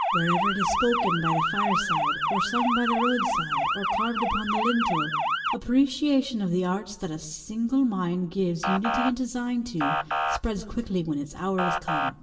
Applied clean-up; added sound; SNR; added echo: none; Motor vehicle (road) / Siren; 1 dB; reverberation time 0.8 s.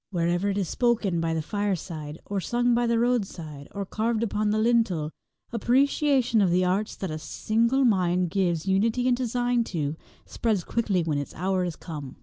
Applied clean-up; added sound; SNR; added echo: none; none; none; none.